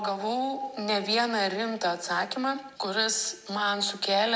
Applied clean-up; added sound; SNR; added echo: none; none; none; none.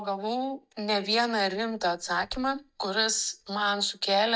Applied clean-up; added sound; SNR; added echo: neural mask model DeepFilterNet 3.